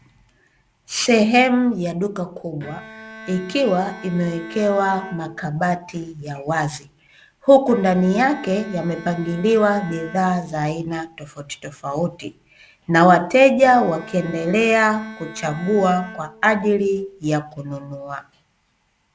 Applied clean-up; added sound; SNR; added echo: none; Bowed string instrument; 19 dB; none.